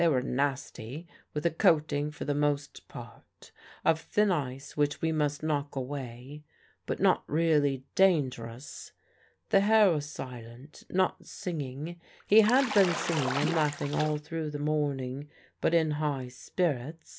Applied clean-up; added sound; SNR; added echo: none; Bathtub (filling or washing) / Splash, splatter; 6 dB; none.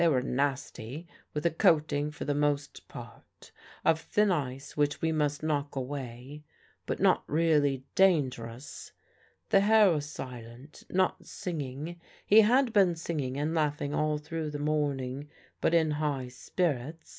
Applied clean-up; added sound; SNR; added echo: none; none; none; none.